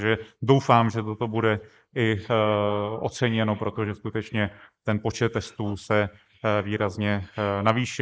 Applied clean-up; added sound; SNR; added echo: neural mask model Resemble Enhance denoiser.